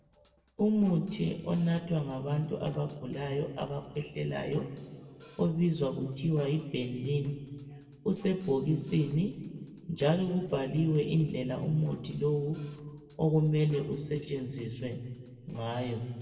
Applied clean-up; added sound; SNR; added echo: neural separator model SepFormer DNS4.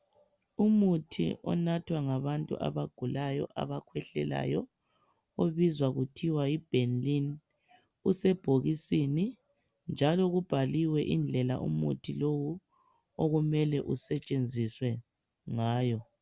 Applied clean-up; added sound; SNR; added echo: none; none; none; none.